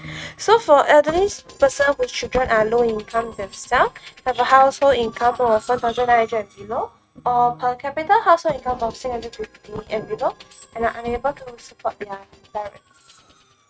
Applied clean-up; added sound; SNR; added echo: neural mask model RNNoise.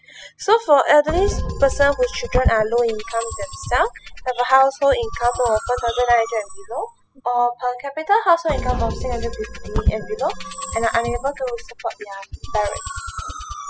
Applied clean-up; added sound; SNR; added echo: classical method spectral subtraction.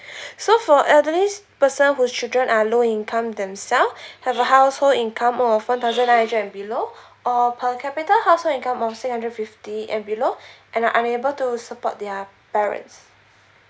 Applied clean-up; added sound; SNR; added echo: none; none; none; none.